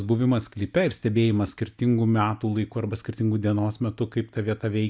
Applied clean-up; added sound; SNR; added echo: none; none; none; none.